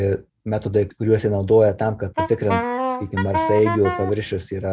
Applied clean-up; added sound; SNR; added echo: none; Wind instrument, woodwind instrument; 4 dB; none.